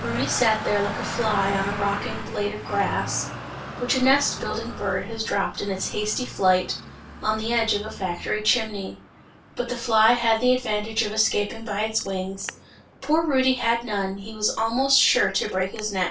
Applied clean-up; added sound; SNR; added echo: none; Traffic noise, roadway noise; 11 dB; reverberation time 0.2 s.